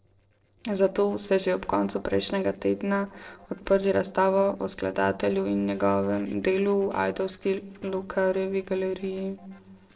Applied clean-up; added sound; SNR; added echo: neural separator model SepFormer DNS4.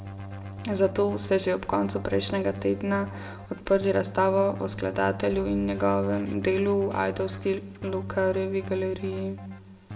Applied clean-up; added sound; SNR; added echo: none; Keyboard (musical); 11 dB; reverberation time 1.1 s.